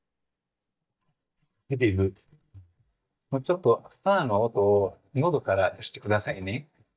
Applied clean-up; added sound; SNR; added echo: neural mask model DeepFilterNet 3.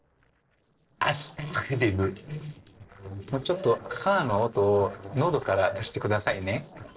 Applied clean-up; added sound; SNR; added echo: neural separator model SepFormer DNS4.